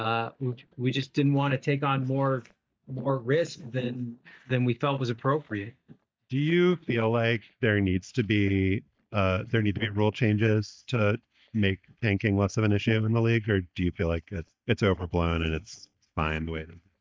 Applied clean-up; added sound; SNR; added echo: neural mask model DeepFilterNet 3.